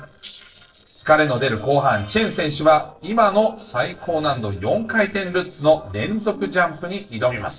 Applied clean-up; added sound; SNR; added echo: neural separator model SepFormer DNS4.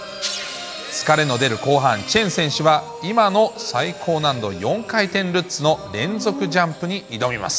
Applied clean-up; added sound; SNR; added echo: none; none; none; none.